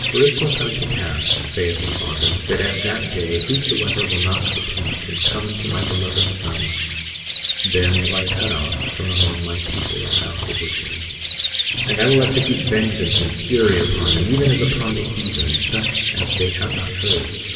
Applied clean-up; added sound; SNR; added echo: none; Bird; -1 dB; reverberation time 2.3 s.